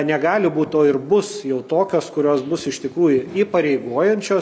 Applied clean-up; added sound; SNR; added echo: none; none; none; none.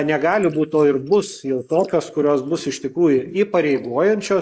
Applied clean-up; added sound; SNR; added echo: neural mask model Resemble Enhance denoiser.